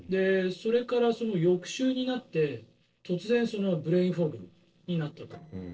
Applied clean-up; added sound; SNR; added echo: neural separator model SepFormer DNS4.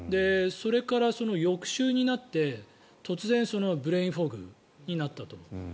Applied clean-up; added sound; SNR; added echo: none; none; none; none.